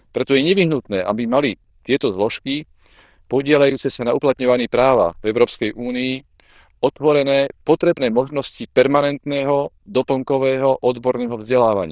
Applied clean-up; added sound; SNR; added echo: neural diffusion model UNIVERSE++.